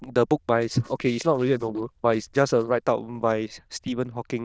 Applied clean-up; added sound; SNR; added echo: neural diffusion model UNIVERSE++.